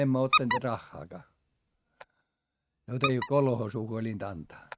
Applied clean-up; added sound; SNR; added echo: neural mask model RNNoise.